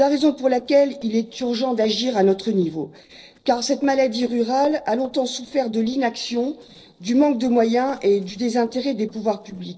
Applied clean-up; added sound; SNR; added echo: neural separator model SepFormer DNS4.